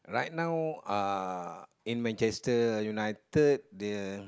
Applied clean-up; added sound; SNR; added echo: none; none; none; none.